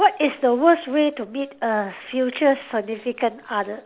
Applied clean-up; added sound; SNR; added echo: none; none; none; none.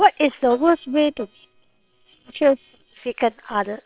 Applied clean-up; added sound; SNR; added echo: neural separator model SepFormer WHAM!.